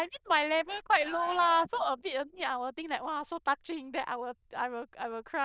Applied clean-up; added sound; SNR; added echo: neural diffusion model UNIVERSE++.